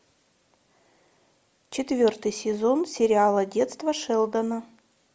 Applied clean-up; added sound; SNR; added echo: none; none; none; none.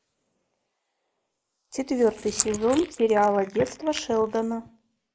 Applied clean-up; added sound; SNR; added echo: neural mask model Resemble Enhance denoiser.